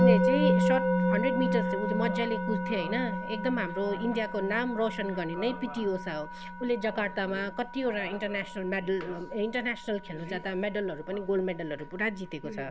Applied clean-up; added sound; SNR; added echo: none; Musical instrument; 0 dB; none.